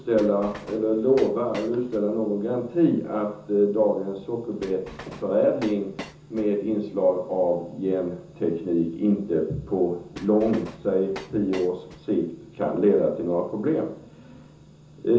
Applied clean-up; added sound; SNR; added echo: none; Train; 17 dB; reverberation time 0.6 s.